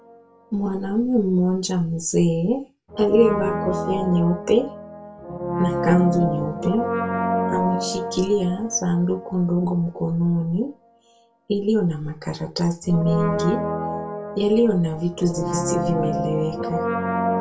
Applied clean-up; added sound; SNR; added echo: none; Brass instrument; 5 dB; reverberation time 0.2 s.